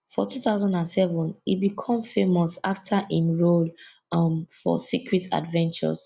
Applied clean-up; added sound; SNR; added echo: none; none; none; none.